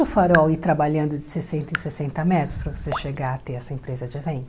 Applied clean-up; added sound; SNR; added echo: none; Raindrop / Drip; 12 dB; none.